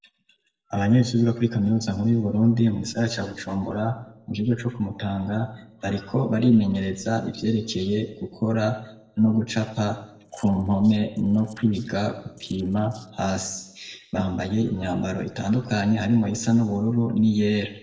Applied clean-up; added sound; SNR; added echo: neural separator model SepFormer DNS4.